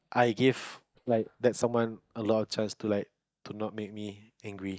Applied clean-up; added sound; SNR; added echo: neural mask model DeepFilterNet 3.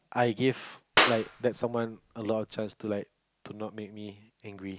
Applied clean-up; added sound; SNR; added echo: none; Clapping; -2 dB; none.